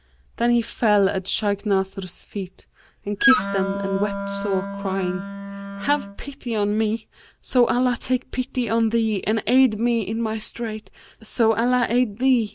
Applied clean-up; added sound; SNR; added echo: none; Wind instrument, woodwind instrument; 4 dB; none.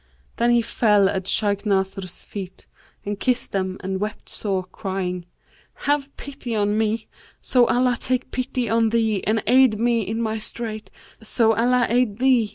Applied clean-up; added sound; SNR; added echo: none; none; none; none.